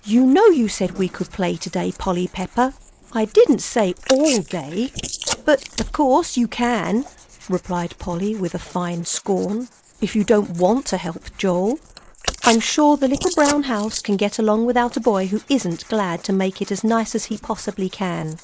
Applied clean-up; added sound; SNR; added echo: neural mask model Resemble Enhance denoiser.